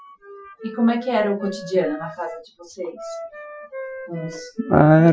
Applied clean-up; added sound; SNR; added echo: classical method Wiener filter.